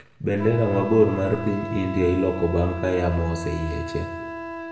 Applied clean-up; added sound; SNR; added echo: none; Wind instrument, woodwind instrument; 10 dB; reverberation time 1.0 s.